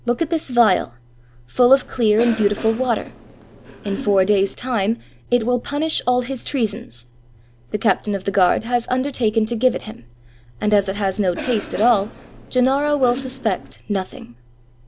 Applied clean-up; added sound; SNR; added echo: none; Cough; 14 dB; none.